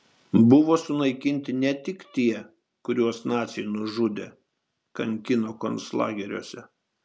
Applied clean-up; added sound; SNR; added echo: none; none; none; none.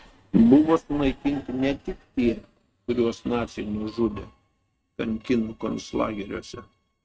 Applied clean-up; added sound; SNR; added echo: neural mask model RNNoise.